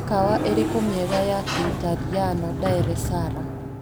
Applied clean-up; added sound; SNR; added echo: none; Sliding door; 1 dB; none.